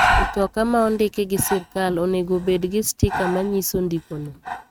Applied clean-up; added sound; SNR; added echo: neural mask model RNNoise.